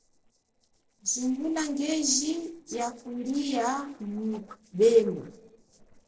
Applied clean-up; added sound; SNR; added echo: neural separator model SepFormer DNS4.